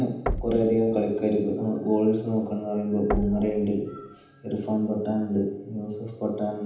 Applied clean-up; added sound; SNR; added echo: none; Knock; 11 dB; reverberation time 0.9 s.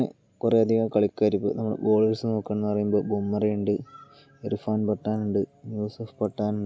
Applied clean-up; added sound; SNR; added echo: none; none; none; none.